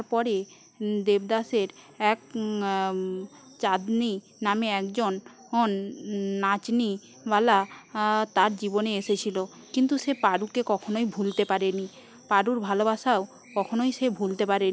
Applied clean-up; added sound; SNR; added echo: none; none; none; none.